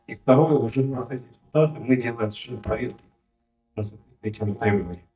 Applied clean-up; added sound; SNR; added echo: neural mask model DeepFilterNet 3.